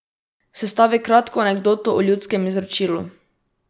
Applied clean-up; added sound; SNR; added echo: none; none; none; none.